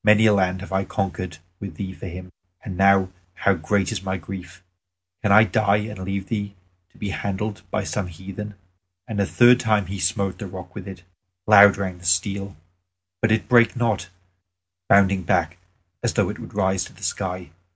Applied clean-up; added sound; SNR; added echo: none; none; none; none.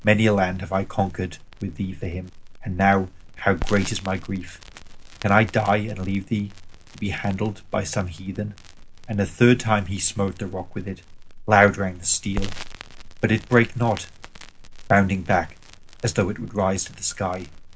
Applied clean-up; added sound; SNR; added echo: none; Crackle; 13 dB; none.